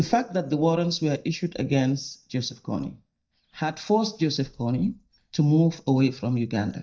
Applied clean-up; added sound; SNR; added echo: neural mask model DeepFilterNet 3.